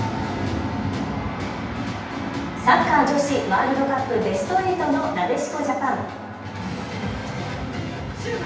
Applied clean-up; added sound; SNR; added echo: none; Bowed string instrument; 20 dB; reverberation time 0.9 s.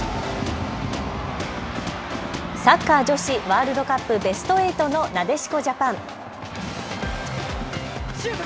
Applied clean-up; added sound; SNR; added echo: none; none; none; none.